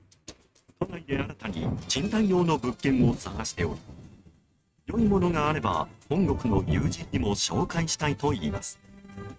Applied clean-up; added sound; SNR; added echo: neural mask model RNNoise.